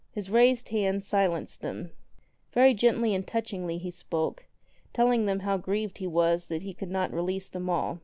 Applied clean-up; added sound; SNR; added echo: none; none; none; none.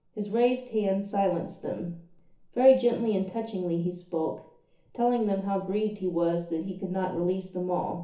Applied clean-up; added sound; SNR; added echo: none; none; none; reverberation time 0.7 s.